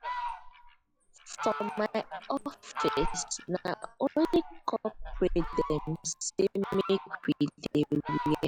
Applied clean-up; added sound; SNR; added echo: classical method log-MMSE.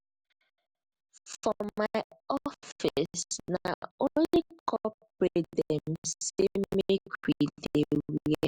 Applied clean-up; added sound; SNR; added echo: none; none; none; none.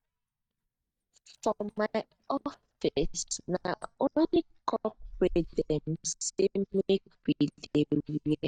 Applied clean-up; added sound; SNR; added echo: neural mask model DeepFilterNet 3.